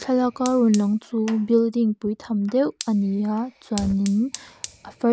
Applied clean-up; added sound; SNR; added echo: none; Fire; 18 dB; none.